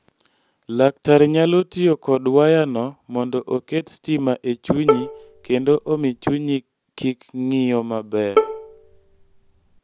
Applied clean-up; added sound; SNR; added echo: none; Bowed string instrument; 4 dB; none.